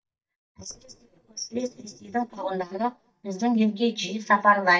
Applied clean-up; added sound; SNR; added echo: neural mask model DeepFilterNet 3.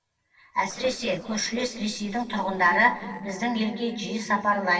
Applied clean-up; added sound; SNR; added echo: neural separator model SepFormer DNS4.